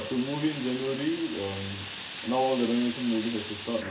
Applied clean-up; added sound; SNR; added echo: none; Fire; 8 dB; reverberation time 0.7 s.